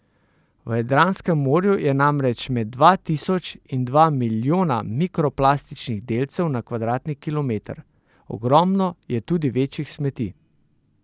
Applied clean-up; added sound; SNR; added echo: none; none; none; none.